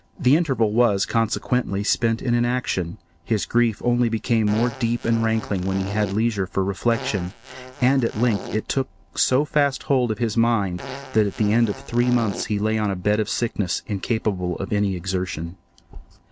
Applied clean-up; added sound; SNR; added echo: none; Fart; 13 dB; none.